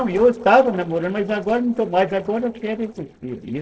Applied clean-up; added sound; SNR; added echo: neural separator model SepFormer DNS4.